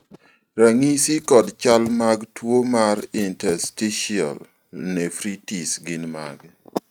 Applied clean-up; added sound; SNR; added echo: neural mask model RNNoise.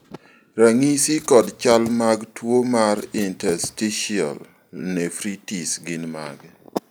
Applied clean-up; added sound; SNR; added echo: none; Writing; 18 dB; none.